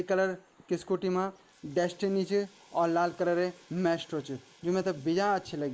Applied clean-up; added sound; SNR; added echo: neural mask model Resemble Enhance denoiser.